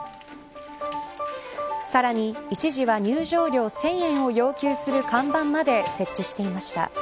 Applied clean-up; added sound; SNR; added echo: none; none; none; none.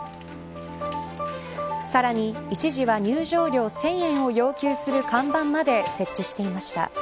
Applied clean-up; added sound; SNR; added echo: none; Bowed string instrument; 18 dB; none.